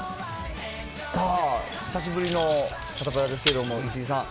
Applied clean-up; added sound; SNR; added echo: none; Keys jangling; 6 dB; none.